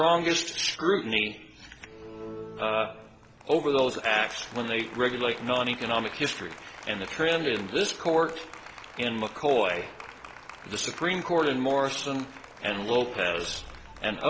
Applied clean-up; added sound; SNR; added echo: none; Applause; 17 dB; none.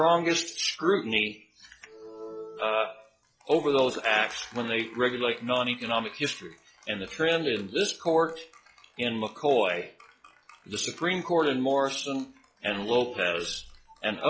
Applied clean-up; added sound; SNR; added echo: classical method log-MMSE.